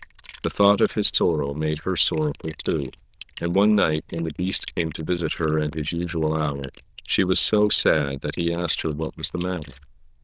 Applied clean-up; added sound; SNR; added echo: neural diffusion model UNIVERSE++.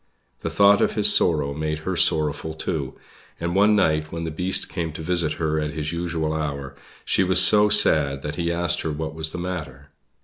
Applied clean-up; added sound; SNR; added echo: none; none; none; none.